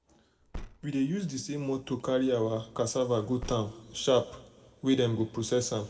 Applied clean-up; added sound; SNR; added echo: none; Car; 15 dB; reverberation time 1.2 s.